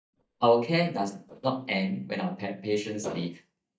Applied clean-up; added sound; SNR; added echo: neural mask model DeepFilterNet 3.